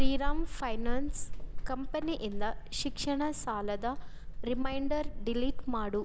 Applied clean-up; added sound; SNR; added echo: none; Squeak / Walk, footsteps; -4 dB; none.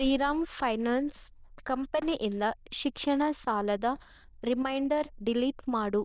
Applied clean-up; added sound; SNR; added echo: neural diffusion model UNIVERSE++.